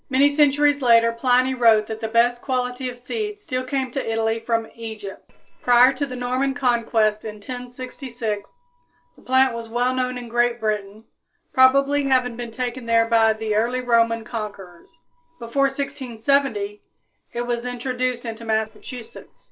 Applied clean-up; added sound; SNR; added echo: neural separator model SepFormer DNS4.